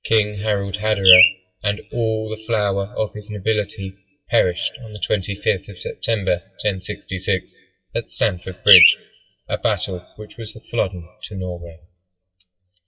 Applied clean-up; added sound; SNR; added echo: classical method WPE with log-MMSE.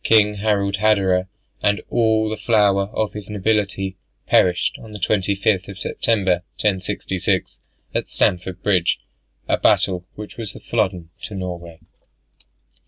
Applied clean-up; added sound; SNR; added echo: none; none; none; none.